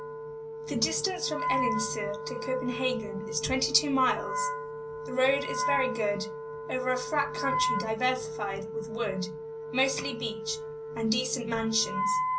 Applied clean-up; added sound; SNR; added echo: none; Wind instrument, woodwind instrument; 3 dB; reverberation time 0.5 s.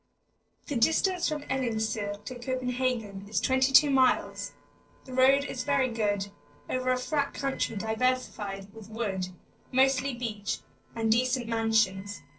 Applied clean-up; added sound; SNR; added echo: neural separator model SepFormer DNS4.